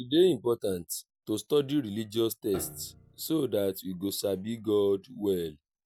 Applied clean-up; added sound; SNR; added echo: none; Piano; 19 dB; none.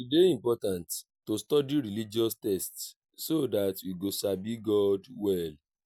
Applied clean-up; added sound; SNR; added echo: none; none; none; none.